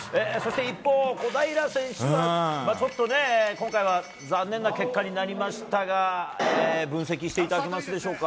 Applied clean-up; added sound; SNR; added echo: none; Water tap, faucet; 19 dB; none.